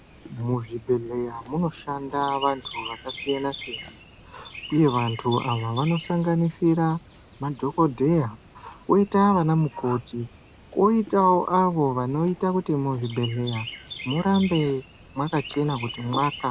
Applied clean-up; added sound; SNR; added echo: none; Chirp, tweet; 17 dB; none.